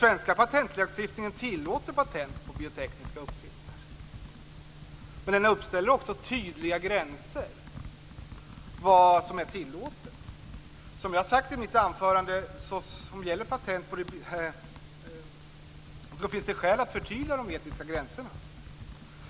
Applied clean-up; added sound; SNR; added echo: none; Computer keyboard; 17 dB; none.